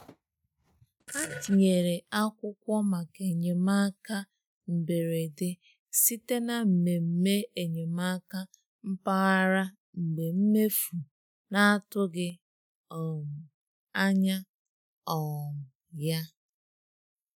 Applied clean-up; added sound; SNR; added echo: neural mask model RNNoise.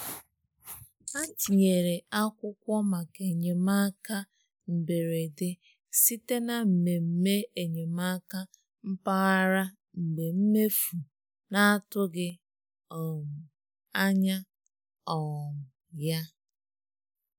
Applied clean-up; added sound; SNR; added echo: neural mask model Resemble Enhance denoiser.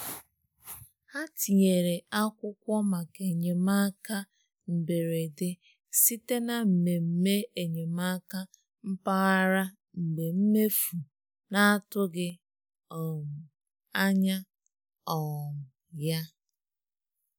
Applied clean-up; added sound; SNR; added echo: none; none; none; none.